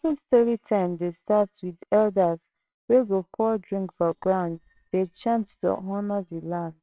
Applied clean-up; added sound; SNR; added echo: neural separator model SepFormer WHAMR!.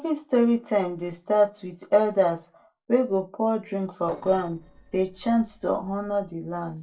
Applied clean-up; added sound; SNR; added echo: neural separator model SepFormer DNS4.